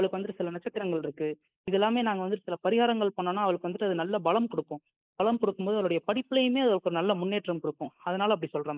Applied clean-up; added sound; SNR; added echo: neural mask model Resemble Enhance denoiser.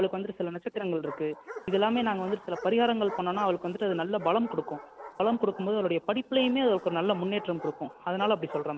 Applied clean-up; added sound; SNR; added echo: none; Bark; 15 dB; none.